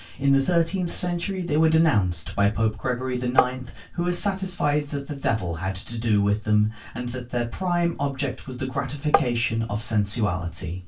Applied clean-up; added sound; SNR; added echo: none; Tap; -1 dB; reverberation time 0.2 s.